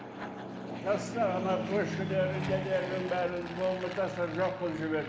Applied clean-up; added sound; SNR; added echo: none; Fixed-wing aircraft, airplane; 6 dB; none.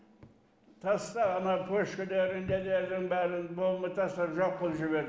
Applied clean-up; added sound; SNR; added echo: none; none; none; none.